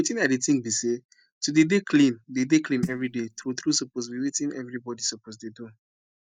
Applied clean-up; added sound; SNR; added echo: neural mask model DeepFilterNet 3.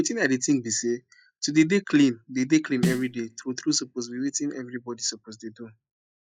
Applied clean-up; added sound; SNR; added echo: classical method log-MMSE.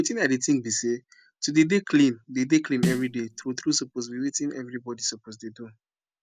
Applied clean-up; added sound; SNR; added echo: none; Snare drum; 6 dB; none.